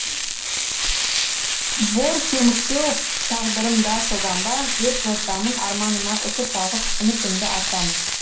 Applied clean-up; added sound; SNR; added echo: none; Frying (food); -2 dB; reverberation time 0.5 s.